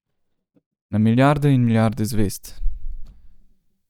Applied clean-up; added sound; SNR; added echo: neural mask model DeepFilterNet 3.